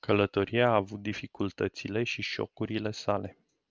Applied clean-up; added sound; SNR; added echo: none; none; none; none.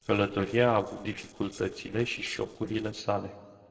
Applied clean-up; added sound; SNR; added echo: neural separator model SepFormer DNS4.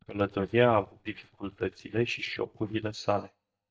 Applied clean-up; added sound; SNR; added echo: neural mask model DeepFilterNet 3.